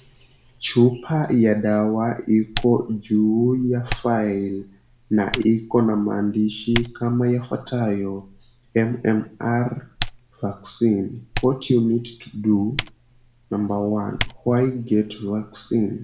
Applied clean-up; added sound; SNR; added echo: none; Typing; 14 dB; reverberation time 0.4 s.